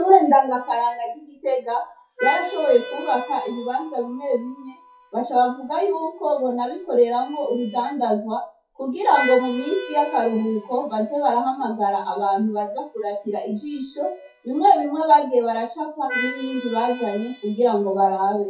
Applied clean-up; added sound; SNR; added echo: classical method WPE with log-MMSE.